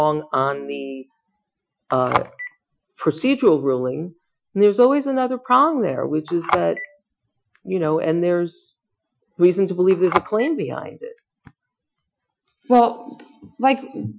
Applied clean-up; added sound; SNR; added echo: classical method Wiener filter.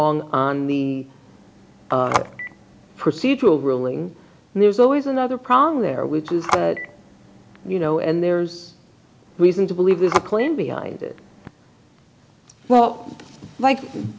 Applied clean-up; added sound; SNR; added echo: none; Telephone; 10 dB; none.